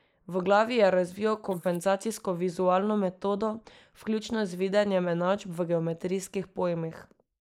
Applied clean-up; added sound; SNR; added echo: neural mask model Resemble Enhance denoiser.